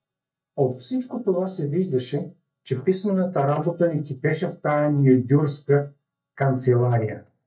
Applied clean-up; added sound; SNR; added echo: neural mask model DeepFilterNet 3.